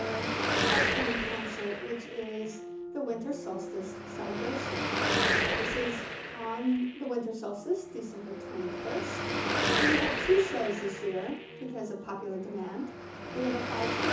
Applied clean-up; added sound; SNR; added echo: none; Car passing by / Traffic noise, roadway noise / Engine; -1 dB; reverberation time 0.6 s.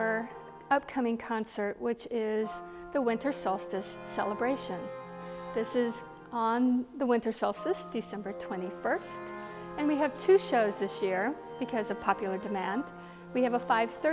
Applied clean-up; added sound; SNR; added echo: none; none; none; none.